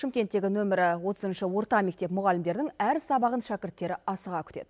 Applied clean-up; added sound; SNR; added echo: none; none; none; none.